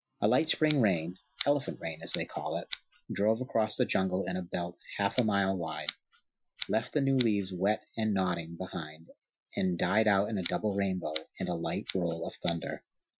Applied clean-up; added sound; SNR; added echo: classical method Wiener filter.